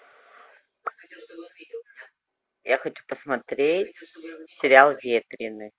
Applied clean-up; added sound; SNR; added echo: none; none; none; none.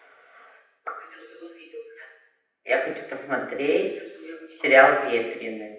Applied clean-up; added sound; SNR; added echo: none; none; none; reverberation time 0.8 s.